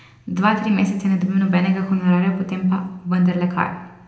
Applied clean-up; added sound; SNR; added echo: none; none; none; reverberation time 0.7 s.